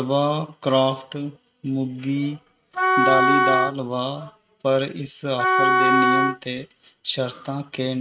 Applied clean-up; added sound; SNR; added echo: neural mask model RNNoise.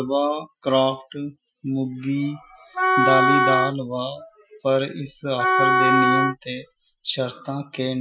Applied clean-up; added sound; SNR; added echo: classical method Wiener filter.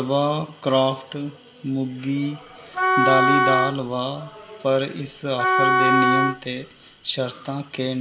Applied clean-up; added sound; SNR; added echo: none; Wind instrument, woodwind instrument; -3 dB; none.